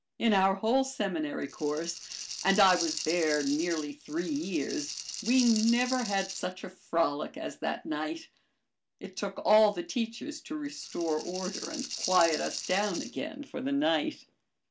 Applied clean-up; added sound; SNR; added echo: none; Rattle (instrument); 9 dB; none.